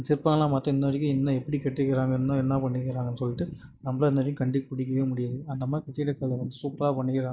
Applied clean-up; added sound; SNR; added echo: neural mask model DeepFilterNet 3.